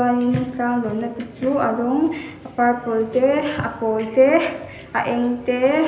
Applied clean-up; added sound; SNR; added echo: none; none; none; reverberation time 1.4 s.